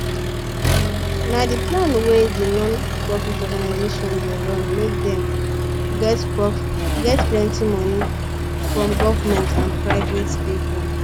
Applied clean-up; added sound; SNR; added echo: none; Accelerating, revving, vroom; -2 dB; none.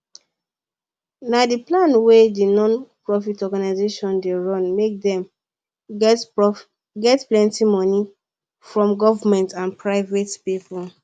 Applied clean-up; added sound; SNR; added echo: none; none; none; none.